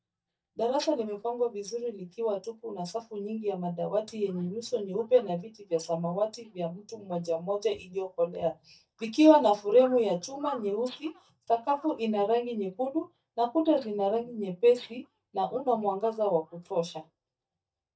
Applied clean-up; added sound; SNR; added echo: neural mask model DeepFilterNet 3.